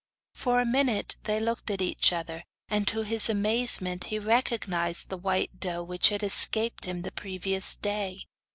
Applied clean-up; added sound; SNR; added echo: none; none; none; none.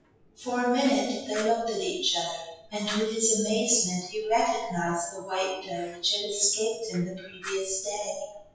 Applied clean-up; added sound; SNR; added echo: classical method WPE with log-MMSE.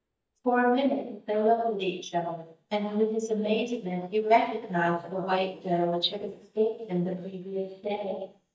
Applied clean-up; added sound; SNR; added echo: neural mask model DeepFilterNet 3.